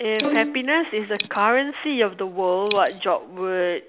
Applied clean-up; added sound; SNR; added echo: none; Bowed string instrument + Coin (dropping); 9 dB; none.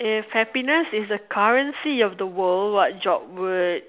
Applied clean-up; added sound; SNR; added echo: none; none; none; none.